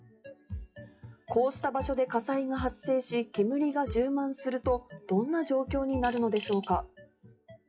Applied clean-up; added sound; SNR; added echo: classical method WPE with log-MMSE.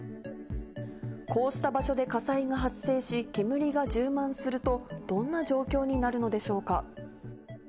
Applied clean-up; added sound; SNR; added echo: none; none; none; none.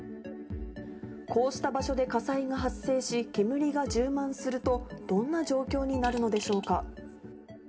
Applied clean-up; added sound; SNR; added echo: none; Fart; 16 dB; reverberation time 0.3 s.